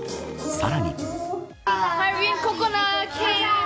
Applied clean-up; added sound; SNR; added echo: none; none; none; none.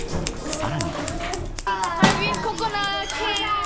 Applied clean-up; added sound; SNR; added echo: none; Scissors; 1 dB; none.